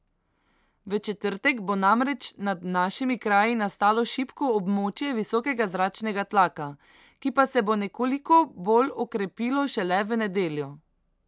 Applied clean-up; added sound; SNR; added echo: none; none; none; none.